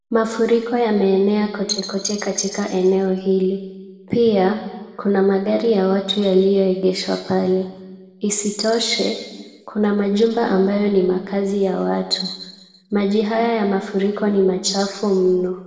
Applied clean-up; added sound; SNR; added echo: none; none; none; reverberation time 1.3 s.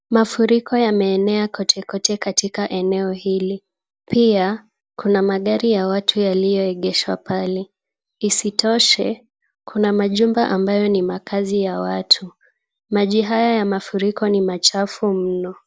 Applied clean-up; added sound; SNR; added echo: none; none; none; none.